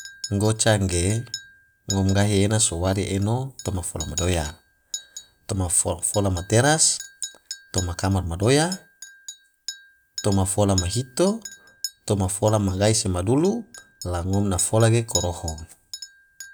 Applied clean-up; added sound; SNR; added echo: none; Chink, clink; 15 dB; none.